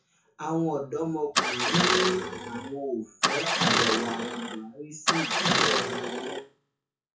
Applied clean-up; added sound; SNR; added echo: classical method WPE with log-MMSE.